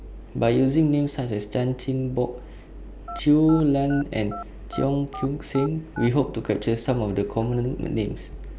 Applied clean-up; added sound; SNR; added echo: none; Telephone; 14 dB; none.